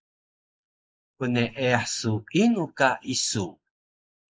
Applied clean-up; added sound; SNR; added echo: neural mask model Resemble Enhance denoiser.